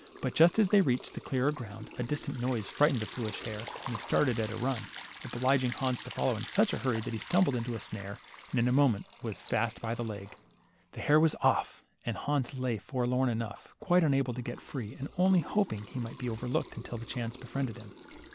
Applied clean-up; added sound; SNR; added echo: none; Liquid; 14 dB; none.